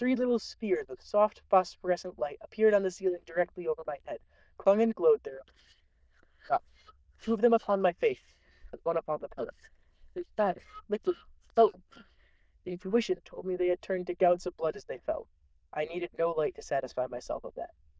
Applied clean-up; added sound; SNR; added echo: neural diffusion model UNIVERSE++.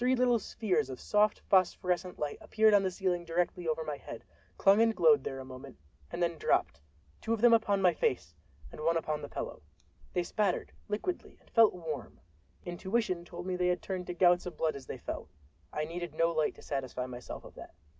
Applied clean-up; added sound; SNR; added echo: none; none; none; none.